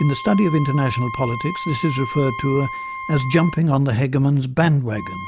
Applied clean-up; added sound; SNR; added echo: none; Wind instrument, woodwind instrument; 12 dB; none.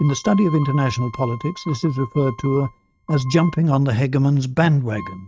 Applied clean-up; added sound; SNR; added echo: neural mask model RNNoise.